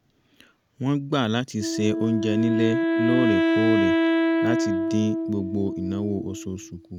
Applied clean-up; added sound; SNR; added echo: none; Wind instrument, woodwind instrument; -2 dB; none.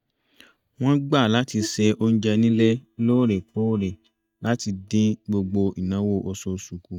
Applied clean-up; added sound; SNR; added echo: neural mask model DeepFilterNet 3.